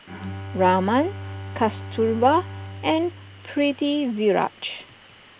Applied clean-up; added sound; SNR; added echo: none; Bowed string instrument; 13 dB; none.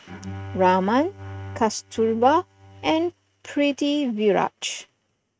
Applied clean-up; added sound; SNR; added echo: neural mask model RNNoise.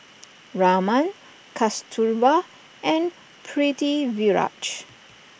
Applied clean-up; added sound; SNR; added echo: none; none; none; none.